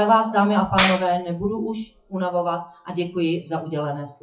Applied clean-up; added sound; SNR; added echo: classical method WPE with log-MMSE.